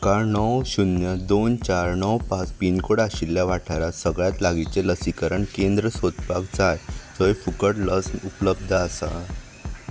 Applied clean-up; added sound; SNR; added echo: none; Bass drum; 12 dB; none.